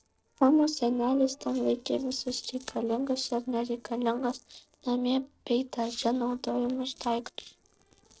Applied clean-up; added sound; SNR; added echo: neural separator model SepFormer DNS4.